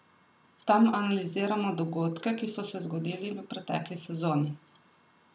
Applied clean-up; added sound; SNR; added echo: none; none; none; none.